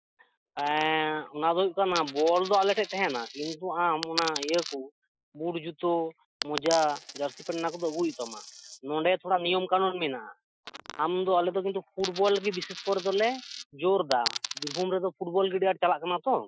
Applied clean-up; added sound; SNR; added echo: classical method Wiener filter.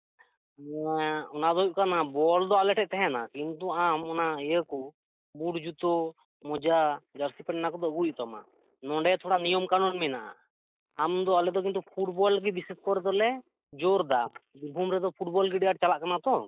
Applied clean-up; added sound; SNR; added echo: neural mask model Resemble Enhance denoiser.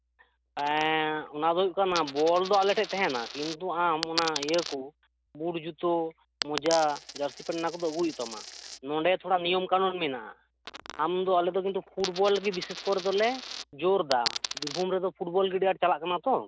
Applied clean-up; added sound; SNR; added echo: none; Coin (dropping); 12 dB; none.